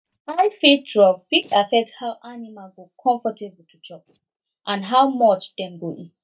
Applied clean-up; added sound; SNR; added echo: neural mask model DeepFilterNet 3.